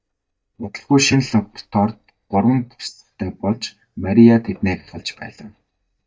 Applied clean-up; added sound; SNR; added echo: neural mask model DeepFilterNet 3.